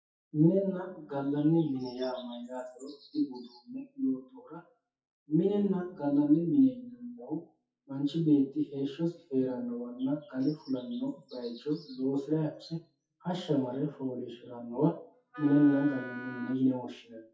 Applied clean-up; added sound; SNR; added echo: classical method WPE with log-MMSE.